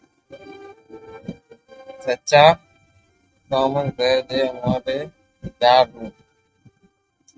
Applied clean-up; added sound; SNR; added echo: neural mask model RNNoise.